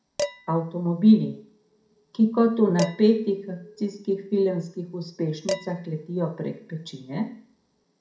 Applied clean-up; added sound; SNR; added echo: none; Dishes, pots, and pans; 13 dB; reverberation time 0.4 s.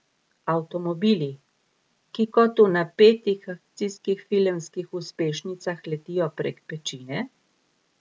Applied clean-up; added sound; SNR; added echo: none; none; none; none.